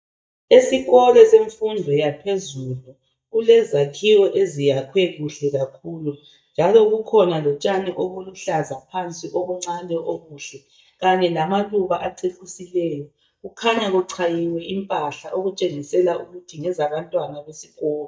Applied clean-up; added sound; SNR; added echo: neural mask model DeepFilterNet 3.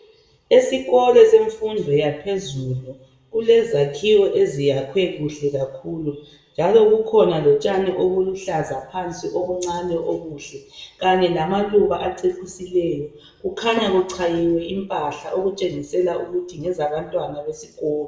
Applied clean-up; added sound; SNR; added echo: none; Bowed string instrument; 17 dB; reverberation time 0.6 s.